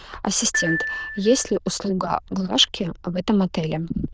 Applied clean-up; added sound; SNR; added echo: neural diffusion model UNIVERSE++.